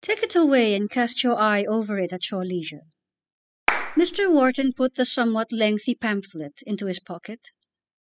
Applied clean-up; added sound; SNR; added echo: classical method spectral subtraction.